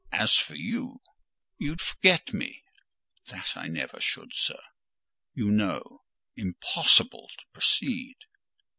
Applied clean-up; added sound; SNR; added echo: none; none; none; none.